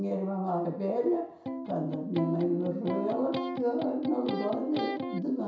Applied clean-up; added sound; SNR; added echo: none; Electric guitar; 5 dB; reverberation time 0.6 s.